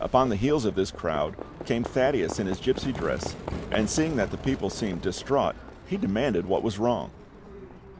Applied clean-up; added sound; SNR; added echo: none; Livestock, farm animals, working animals; 11 dB; none.